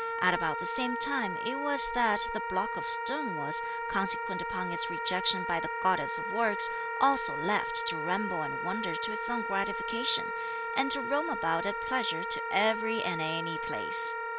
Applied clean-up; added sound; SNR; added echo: none; Wind instrument, woodwind instrument; 1 dB; none.